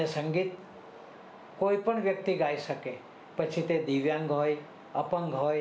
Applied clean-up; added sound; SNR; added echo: none; none; none; none.